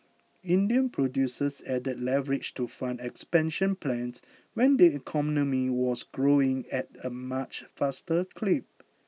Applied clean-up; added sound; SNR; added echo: none; none; none; none.